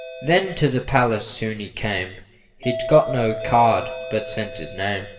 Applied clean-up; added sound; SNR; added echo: none; Doorbell; 11 dB; reverberation time 0.8 s.